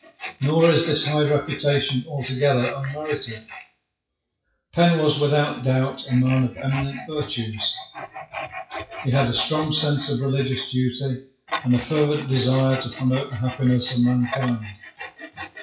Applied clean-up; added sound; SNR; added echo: classical method WPE with log-MMSE.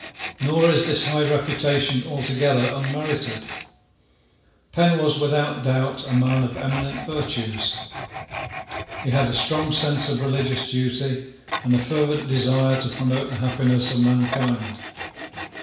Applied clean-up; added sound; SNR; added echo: none; Tools; 12 dB; reverberation time 0.7 s.